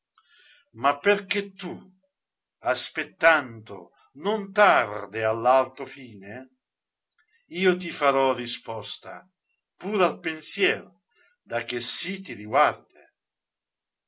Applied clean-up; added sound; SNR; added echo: none; none; none; none.